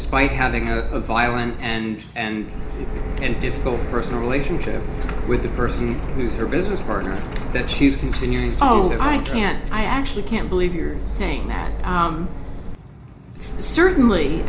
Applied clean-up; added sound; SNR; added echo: none; Printer; 1 dB; reverberation time 0.4 s.